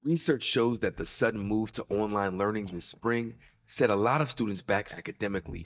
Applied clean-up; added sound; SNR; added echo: neural mask model DeepFilterNet 3.